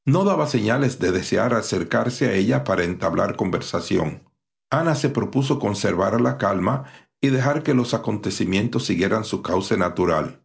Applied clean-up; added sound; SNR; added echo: none; none; none; none.